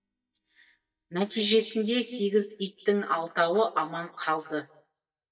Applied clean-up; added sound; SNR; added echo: neural mask model DeepFilterNet 3.